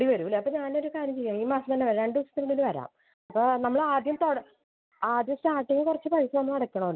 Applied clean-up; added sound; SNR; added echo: none; none; none; none.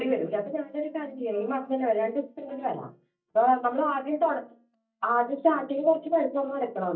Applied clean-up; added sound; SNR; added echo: neural mask model DeepFilterNet 3.